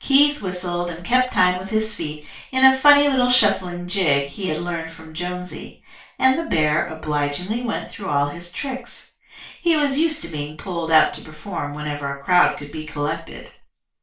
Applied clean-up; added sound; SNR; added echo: none; none; none; reverberation time 0.3 s.